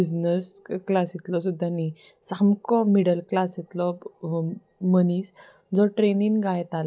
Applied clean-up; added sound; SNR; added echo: none; none; none; none.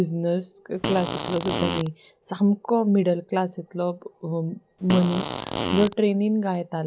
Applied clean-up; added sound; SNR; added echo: none; Fart; 5 dB; none.